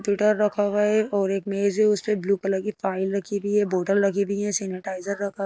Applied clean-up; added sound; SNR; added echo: none; none; none; none.